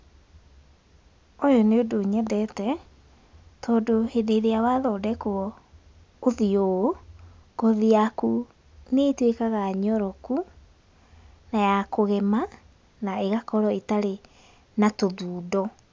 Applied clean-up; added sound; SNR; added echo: none; none; none; none.